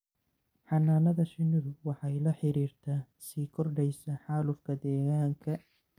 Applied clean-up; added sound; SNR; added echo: none; none; none; none.